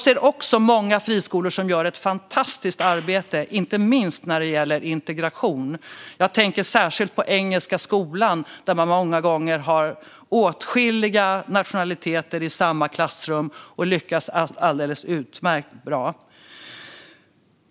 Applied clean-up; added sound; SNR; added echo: none; Clapping; 14 dB; none.